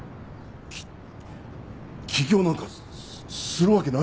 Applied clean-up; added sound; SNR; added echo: none; none; none; none.